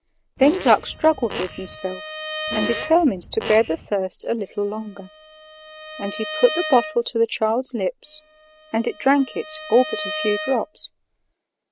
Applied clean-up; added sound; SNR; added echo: none; Fart + Bowed string instrument; 10 dB; none.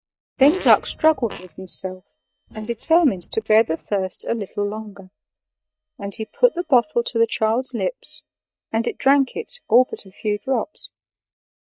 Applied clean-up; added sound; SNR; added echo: neural mask model DeepFilterNet 3.